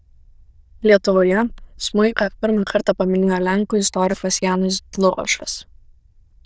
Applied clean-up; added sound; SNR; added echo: neural diffusion model UNIVERSE++.